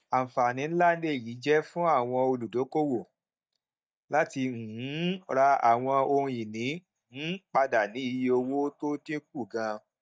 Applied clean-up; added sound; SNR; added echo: neural mask model DeepFilterNet 3.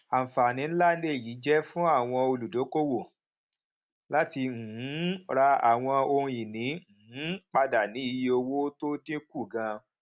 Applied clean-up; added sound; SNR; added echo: none; none; none; none.